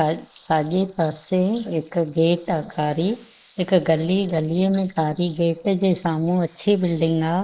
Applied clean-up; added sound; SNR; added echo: neural mask model Resemble Enhance denoiser.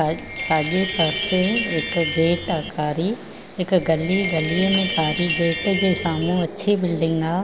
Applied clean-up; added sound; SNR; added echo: none; Chime; 7 dB; none.